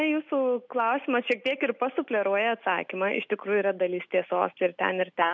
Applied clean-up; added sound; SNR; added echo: none; none; none; none.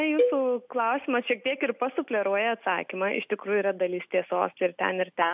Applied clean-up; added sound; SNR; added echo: none; Cowbell; 4 dB; none.